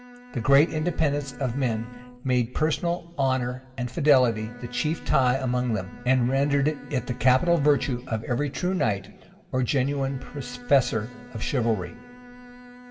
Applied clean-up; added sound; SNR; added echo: none; Bowed string instrument; 20 dB; reverberation time 1.1 s.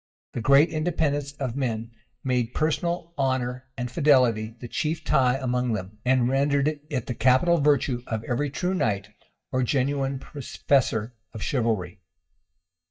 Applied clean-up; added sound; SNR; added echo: neural mask model DeepFilterNet 3.